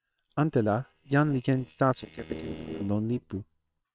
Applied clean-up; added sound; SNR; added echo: neural separator model SepFormer WHAM!.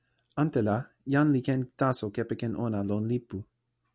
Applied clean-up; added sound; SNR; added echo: none; none; none; none.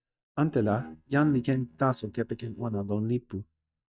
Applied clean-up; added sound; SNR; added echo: neural mask model DeepFilterNet 3.